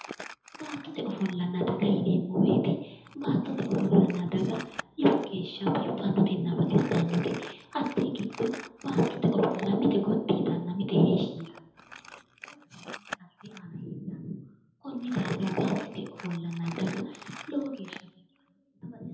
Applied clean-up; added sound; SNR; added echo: none; Crumpling, crinkling; 18 dB; reverberation time 0.7 s.